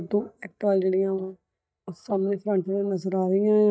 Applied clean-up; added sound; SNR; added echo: neural mask model DeepFilterNet 3.